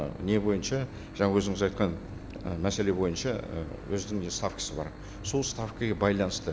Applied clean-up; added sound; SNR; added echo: none; Engine / Boat, Water vehicle; 13 dB; none.